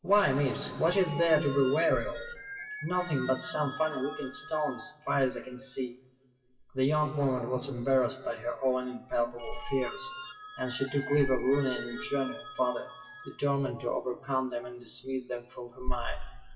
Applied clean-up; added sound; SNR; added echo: classical method WPE with log-MMSE.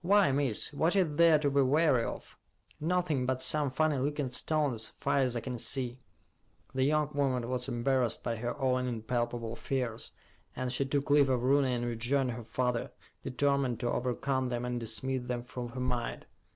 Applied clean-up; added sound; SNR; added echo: none; none; none; none.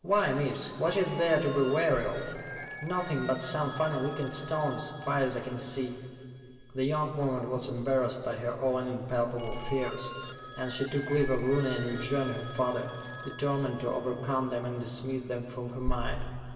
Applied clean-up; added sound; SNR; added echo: none; Telephone; 15 dB; reverberation time 2.6 s.